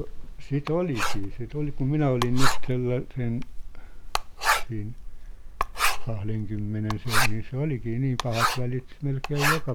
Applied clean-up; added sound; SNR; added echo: none; Writing; -3 dB; none.